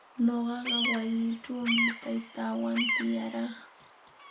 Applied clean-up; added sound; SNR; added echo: none; Bird vocalization, bird call, bird song; 3 dB; none.